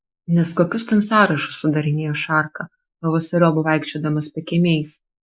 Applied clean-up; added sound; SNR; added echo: neural mask model Resemble Enhance denoiser.